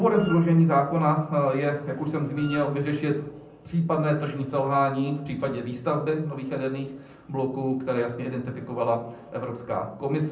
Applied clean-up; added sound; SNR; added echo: none; Wind instrument, woodwind instrument; 13 dB; reverberation time 0.6 s.